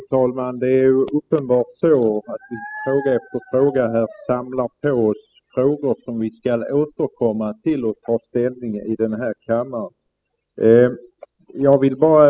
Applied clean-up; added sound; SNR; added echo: classical method spectral subtraction.